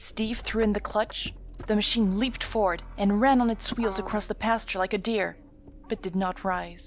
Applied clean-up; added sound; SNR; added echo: none; Motor vehicle (road); 14 dB; none.